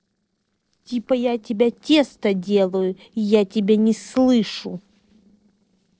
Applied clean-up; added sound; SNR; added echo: neural separator model SepFormer DNS4.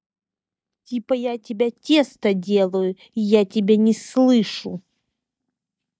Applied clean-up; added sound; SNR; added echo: neural mask model DeepFilterNet 3.